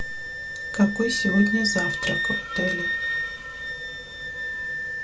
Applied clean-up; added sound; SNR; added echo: none; Wind instrument, woodwind instrument; 1 dB; none.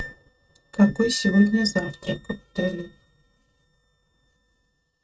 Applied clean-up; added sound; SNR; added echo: neural mask model RNNoise.